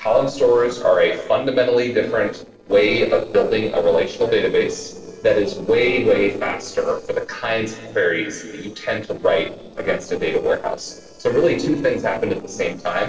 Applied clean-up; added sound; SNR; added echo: neural separator model SepFormer DNS4.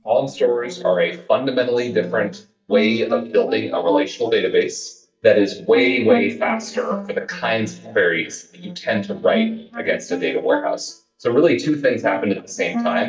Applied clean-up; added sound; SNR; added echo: neural mask model DeepFilterNet 3.